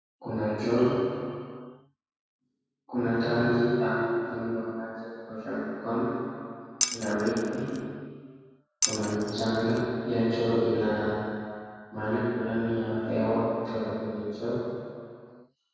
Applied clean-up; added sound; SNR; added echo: none; Glass; 5 dB; reverberation time 2.2 s.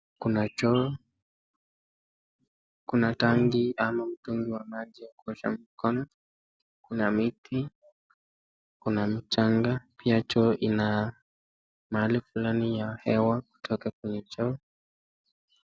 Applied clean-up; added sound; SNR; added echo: none; none; none; none.